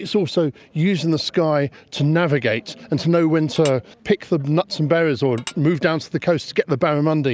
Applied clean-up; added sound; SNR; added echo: none; Tap / Dishes, pots, and pans; 15 dB; none.